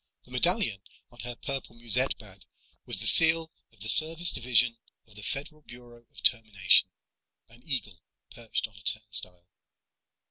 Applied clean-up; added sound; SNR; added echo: none; none; none; none.